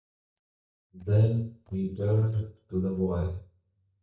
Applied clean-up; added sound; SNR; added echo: neural mask model DeepFilterNet 3.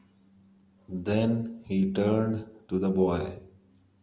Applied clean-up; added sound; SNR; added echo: none; none; none; none.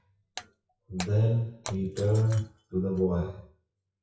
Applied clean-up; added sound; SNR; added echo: classical method WPE with log-MMSE.